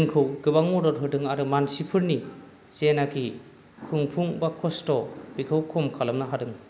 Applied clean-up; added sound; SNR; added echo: none; none; none; none.